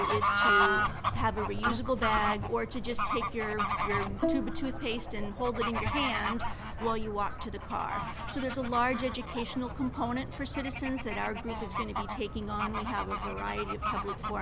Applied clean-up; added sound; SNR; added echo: none; Bird / Fowl + Bowed string instrument; -1 dB; none.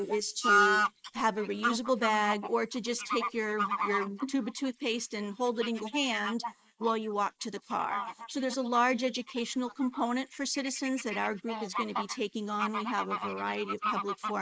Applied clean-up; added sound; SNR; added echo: neural mask model Resemble Enhance denoiser.